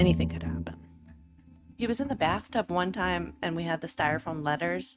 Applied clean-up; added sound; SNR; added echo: neural mask model RNNoise.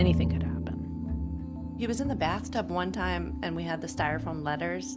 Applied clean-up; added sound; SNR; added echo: none; Bowed string instrument; 4 dB; none.